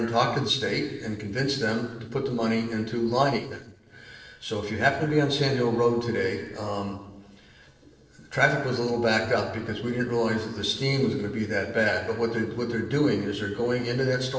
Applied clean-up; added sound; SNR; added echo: neural separator model SepFormer DNS4.